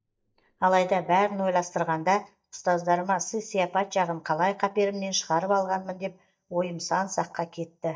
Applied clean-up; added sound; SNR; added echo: neural mask model DeepFilterNet 3.